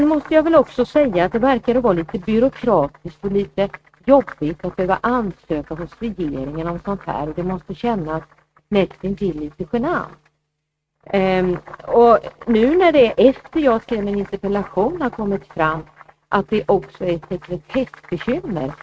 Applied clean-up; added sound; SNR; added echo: neural mask model RNNoise.